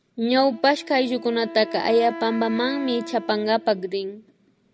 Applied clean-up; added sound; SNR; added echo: none; Wind instrument, woodwind instrument; 14 dB; none.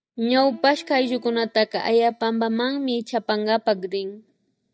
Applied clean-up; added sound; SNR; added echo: neural mask model DeepFilterNet 3.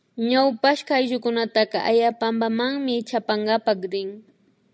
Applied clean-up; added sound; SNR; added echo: none; none; none; none.